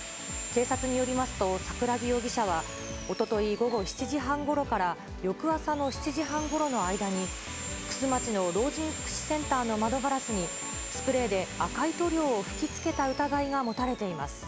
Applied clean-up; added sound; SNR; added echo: none; Sawing; 10 dB; none.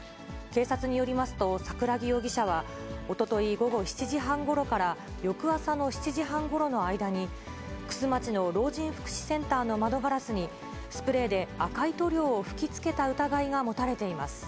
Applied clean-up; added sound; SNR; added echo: none; none; none; none.